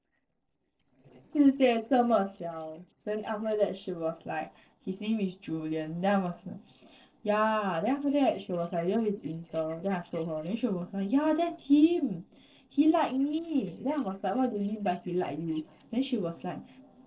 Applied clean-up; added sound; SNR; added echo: neural separator model SepFormer DNS4.